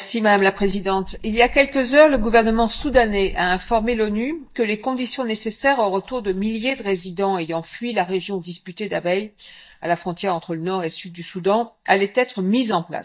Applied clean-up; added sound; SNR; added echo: neural mask model DeepFilterNet 3.